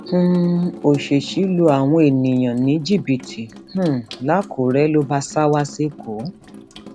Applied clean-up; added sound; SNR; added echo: none; Sink (filling or washing) / Water tap, faucet; 19 dB; none.